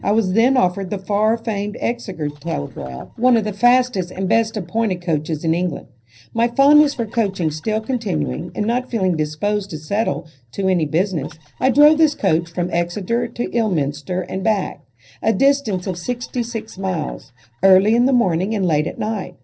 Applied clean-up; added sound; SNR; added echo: neural separator model SepFormer DNS4.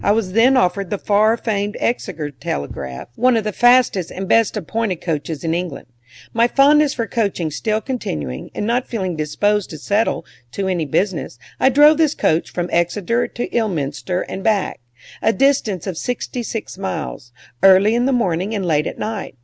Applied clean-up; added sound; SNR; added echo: none; none; none; none.